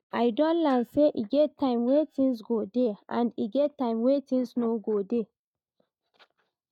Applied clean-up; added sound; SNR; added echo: neural mask model DeepFilterNet 3.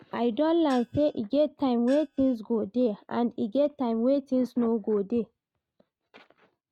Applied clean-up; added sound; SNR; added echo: neural mask model RNNoise.